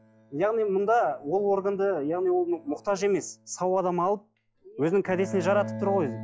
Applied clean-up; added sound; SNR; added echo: classical method log-MMSE.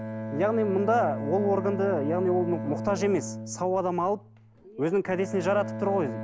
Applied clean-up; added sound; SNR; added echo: none; Bowed string instrument; 8 dB; none.